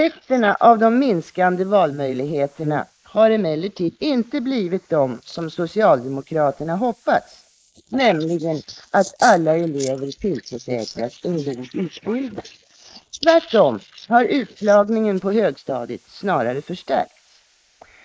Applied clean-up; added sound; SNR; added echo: neural mask model Resemble Enhance denoiser.